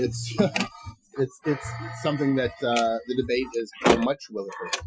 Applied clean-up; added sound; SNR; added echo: classical method Wiener filter.